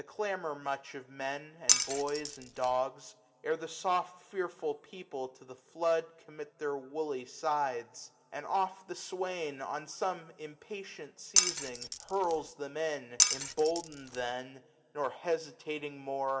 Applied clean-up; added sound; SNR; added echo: none; Glass; -4 dB; reverberation time 2.8 s.